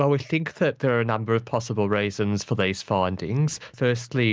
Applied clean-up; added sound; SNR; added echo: neural mask model DeepFilterNet 3.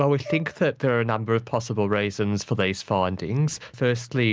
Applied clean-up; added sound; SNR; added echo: none; Brass instrument; 17 dB; none.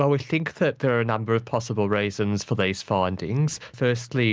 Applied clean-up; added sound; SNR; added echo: none; none; none; none.